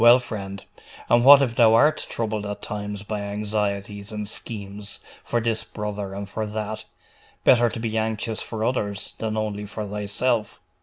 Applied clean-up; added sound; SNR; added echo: none; none; none; none.